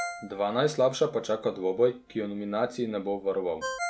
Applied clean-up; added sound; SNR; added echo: none; Ringtone; 12 dB; none.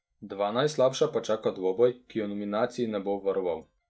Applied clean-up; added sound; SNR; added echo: neural mask model DeepFilterNet 3.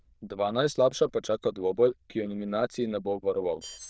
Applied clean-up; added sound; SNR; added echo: neural diffusion model UNIVERSE++.